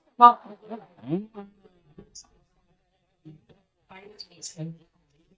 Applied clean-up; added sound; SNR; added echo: neural mask model DeepFilterNet 3.